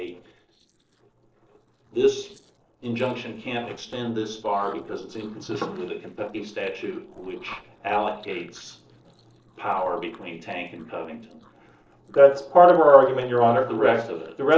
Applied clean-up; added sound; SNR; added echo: neural separator model SepFormer DNS4.